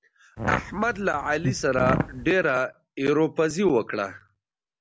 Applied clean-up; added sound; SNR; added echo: none; Fart; 4 dB; none.